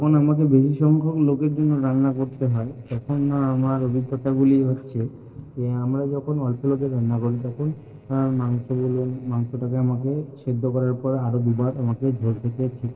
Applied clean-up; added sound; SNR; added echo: neural separator model SepFormer DNS4.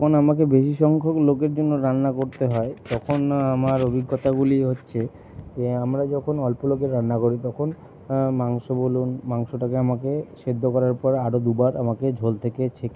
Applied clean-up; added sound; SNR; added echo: none; none; none; none.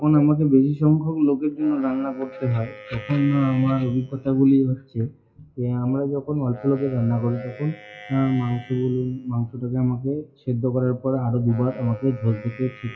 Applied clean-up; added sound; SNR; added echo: classical method WPE with log-MMSE.